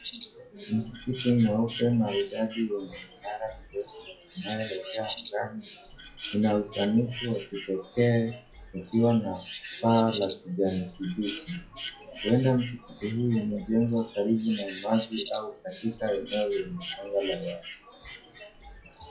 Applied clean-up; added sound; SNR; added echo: classical method WPE with log-MMSE.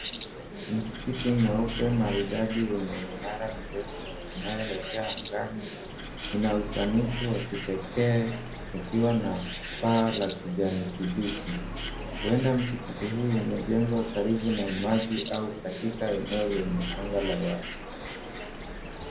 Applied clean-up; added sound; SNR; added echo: none; Bird; 8 dB; reverberation time 0.5 s.